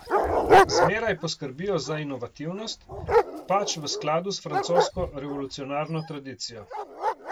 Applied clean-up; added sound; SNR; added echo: none; Dog; -4 dB; none.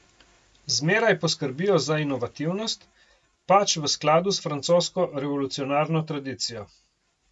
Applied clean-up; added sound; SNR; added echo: none; none; none; none.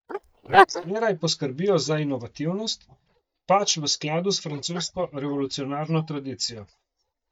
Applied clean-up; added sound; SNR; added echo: neural mask model DeepFilterNet 3.